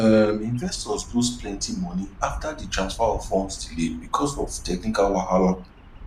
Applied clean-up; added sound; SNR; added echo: none; Bird vocalization, bird call, bird song; 13 dB; none.